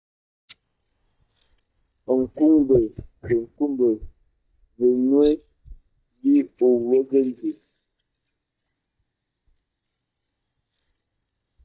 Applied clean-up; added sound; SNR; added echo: neural mask model DeepFilterNet 3.